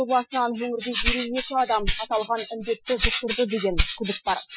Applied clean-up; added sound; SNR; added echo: classical method Wiener filter.